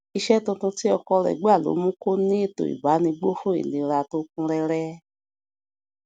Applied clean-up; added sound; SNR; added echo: none; none; none; none.